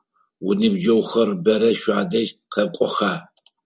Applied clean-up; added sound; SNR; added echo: none; none; none; none.